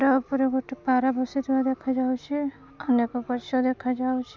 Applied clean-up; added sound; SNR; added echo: none; none; none; none.